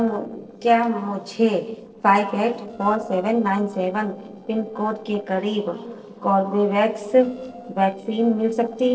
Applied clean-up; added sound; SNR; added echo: neural separator model SepFormer DNS4.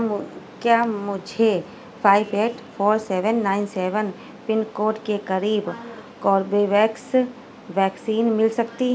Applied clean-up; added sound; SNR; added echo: none; none; none; none.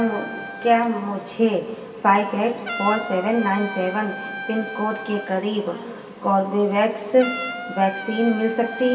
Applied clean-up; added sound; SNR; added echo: none; Trumpet; 12 dB; reverberation time 2.1 s.